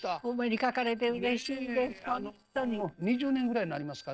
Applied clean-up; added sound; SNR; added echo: neural separator model SepFormer DNS4.